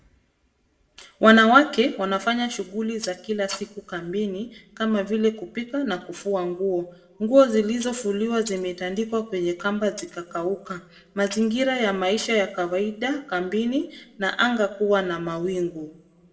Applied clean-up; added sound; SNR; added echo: none; none; none; reverberation time 0.7 s.